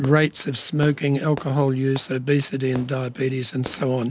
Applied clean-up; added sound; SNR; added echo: none; Fireworks; 19 dB; none.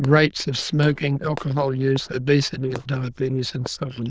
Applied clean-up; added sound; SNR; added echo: neural diffusion model UNIVERSE++.